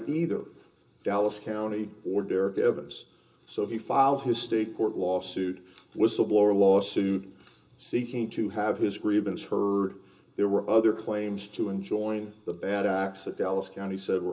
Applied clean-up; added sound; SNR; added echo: none; none; none; reverberation time 0.2 s.